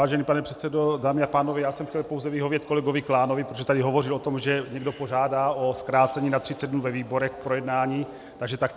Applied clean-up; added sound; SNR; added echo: none; Telephone; 19 dB; none.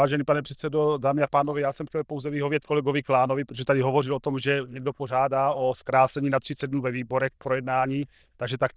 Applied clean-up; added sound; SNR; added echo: neural diffusion model UNIVERSE++.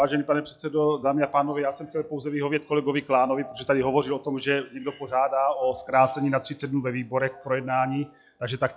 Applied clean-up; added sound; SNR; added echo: classical method log-MMSE.